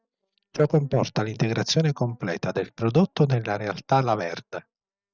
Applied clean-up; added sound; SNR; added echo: neural mask model DeepFilterNet 3.